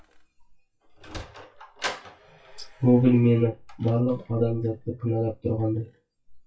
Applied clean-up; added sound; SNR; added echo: classical method WPE with log-MMSE.